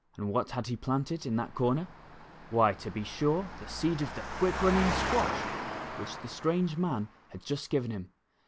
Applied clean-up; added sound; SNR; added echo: none; Engine; 7 dB; none.